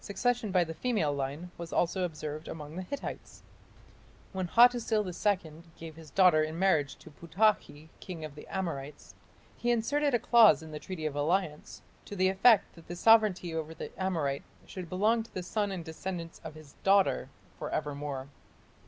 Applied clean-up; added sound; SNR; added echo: none; none; none; none.